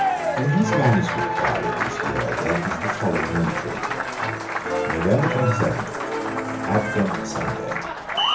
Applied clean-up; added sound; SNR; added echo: none; Applause; 0 dB; reverberation time 0.7 s.